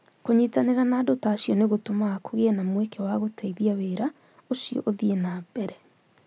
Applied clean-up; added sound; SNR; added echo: none; none; none; none.